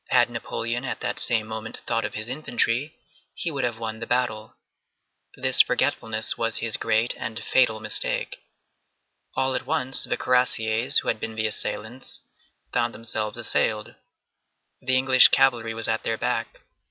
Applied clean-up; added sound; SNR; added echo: none; none; none; none.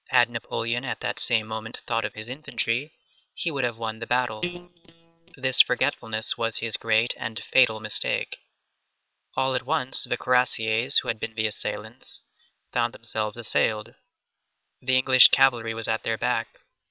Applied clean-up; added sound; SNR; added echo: neural separator model SepFormer WHAM!.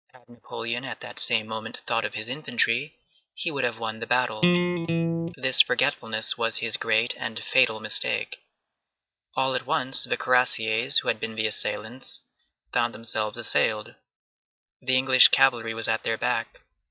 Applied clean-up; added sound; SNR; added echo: neural mask model DeepFilterNet 3.